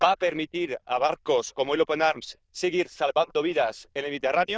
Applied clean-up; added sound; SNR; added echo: neural diffusion model UNIVERSE++.